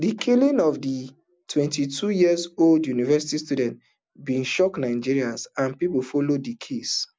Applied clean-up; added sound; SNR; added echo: none; none; none; none.